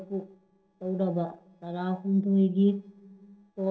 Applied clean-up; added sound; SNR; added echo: neural separator model SepFormer DNS4.